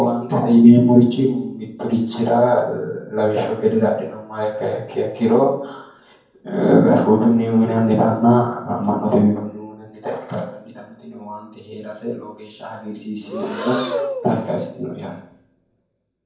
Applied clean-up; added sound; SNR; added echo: none; Breathing; 12 dB; reverberation time 0.9 s.